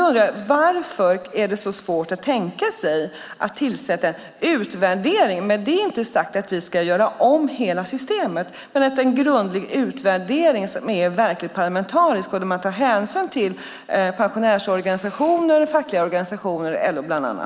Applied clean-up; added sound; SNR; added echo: none; none; none; none.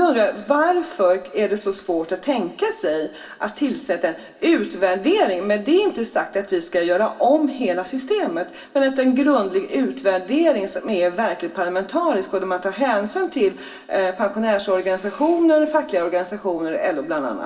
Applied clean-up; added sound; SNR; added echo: none; none; none; reverberation time 0.2 s.